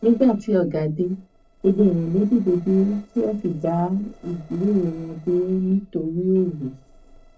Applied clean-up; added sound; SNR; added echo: neural separator model SepFormer DNS4.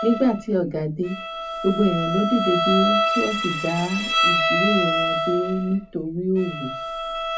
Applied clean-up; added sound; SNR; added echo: none; Bowed string instrument; 1 dB; reverberation time 0.3 s.